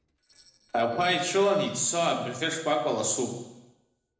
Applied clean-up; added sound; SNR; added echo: neural separator model SepFormer DNS4.